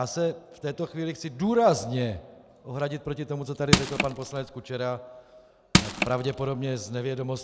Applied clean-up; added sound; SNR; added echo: none; Crushing; -3 dB; none.